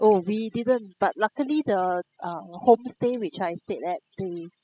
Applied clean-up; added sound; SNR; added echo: classical method spectral subtraction.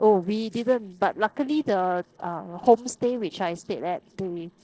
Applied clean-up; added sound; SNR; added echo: neural separator model SepFormer DNS4.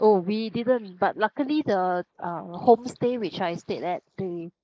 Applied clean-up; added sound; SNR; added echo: neural mask model Resemble Enhance denoiser.